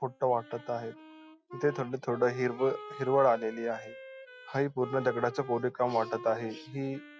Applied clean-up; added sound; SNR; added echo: classical method log-MMSE.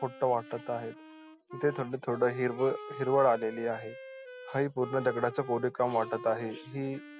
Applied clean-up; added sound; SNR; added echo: none; Wind instrument, woodwind instrument; 14 dB; none.